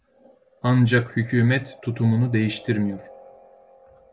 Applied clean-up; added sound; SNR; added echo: none; none; none; none.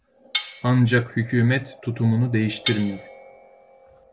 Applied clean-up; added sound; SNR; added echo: none; Cutlery, silverware; 11 dB; none.